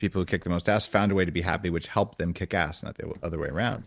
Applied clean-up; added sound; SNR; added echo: neural separator model SepFormer DNS4.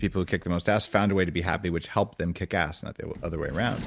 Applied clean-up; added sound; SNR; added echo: none; Sliding door; 19 dB; none.